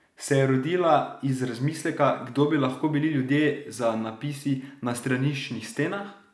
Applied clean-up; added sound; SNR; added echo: none; none; none; none.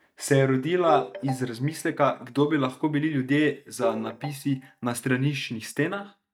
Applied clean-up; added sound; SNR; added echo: neural mask model DeepFilterNet 3.